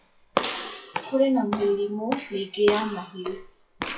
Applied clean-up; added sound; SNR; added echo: classical method WPE with log-MMSE.